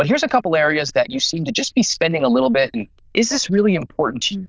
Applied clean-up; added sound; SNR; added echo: neural diffusion model UNIVERSE++.